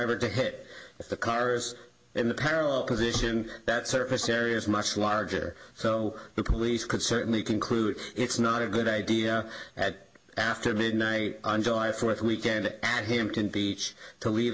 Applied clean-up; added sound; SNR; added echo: none; none; none; none.